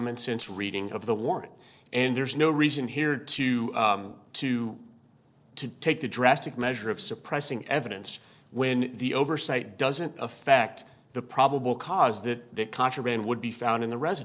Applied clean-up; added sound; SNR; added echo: neural separator model SepFormer DNS4.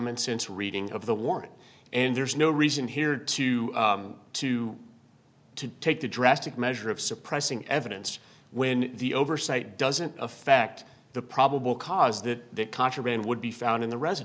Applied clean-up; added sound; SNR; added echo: none; none; none; none.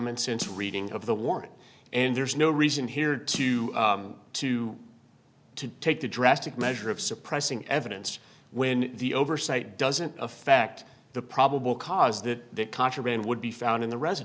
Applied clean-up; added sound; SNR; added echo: none; Snare drum; 19 dB; none.